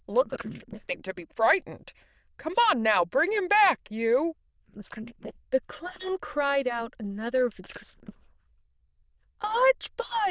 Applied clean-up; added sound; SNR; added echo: neural diffusion model UNIVERSE++.